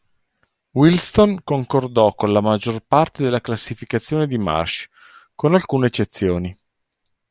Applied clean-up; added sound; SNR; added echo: none; none; none; none.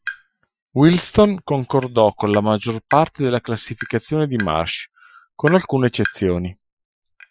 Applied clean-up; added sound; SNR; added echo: classical method Wiener filter.